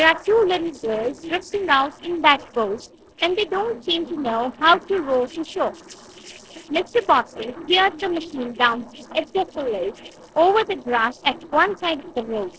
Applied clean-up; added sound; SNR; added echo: neural separator model SepFormer DNS4.